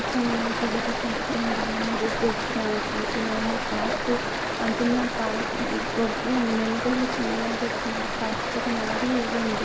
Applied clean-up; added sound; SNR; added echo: none; Stream; -1 dB; none.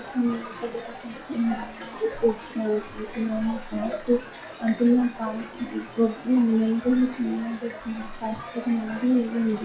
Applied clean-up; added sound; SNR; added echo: classical method log-MMSE.